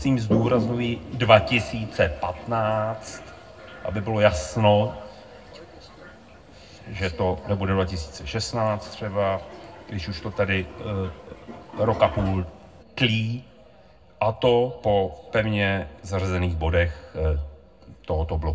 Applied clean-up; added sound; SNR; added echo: none; Toilet flush; 14 dB; reverberation time 0.3 s.